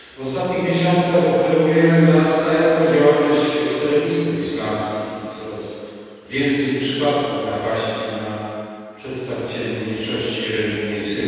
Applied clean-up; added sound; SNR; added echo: none; Chime; 17 dB; reverberation time 2.1 s.